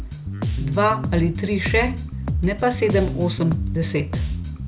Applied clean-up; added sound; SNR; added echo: none; Bass guitar; 2 dB; none.